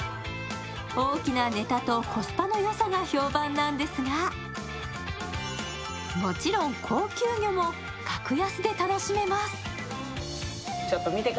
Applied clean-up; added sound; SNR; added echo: none; none; none; none.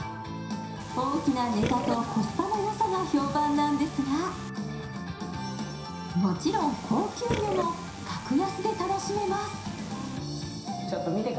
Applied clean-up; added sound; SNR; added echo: none; Burping, eructation; 10 dB; reverberation time 0.7 s.